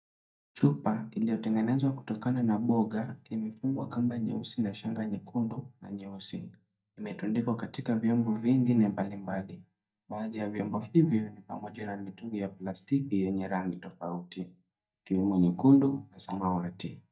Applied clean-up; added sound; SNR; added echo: neural mask model DeepFilterNet 3.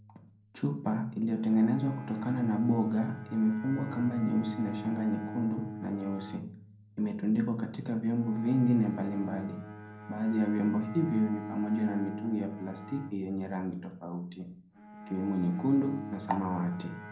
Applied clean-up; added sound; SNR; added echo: none; Bowed string instrument; 12 dB; reverberation time 0.6 s.